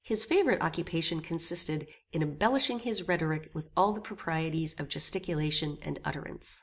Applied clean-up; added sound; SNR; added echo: none; none; none; none.